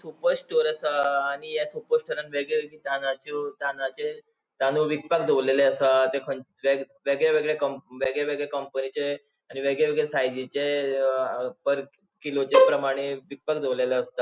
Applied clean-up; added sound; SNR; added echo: none; Bowed string instrument; -3 dB; none.